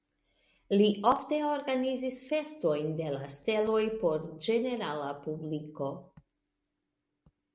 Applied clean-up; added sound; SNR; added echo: none; none; none; none.